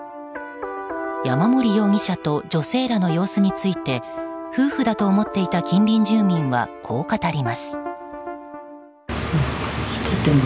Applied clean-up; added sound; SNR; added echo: none; none; none; none.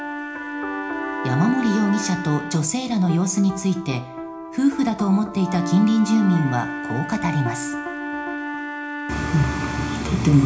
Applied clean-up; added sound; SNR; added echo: none; Wind instrument, woodwind instrument; 10 dB; reverberation time 0.4 s.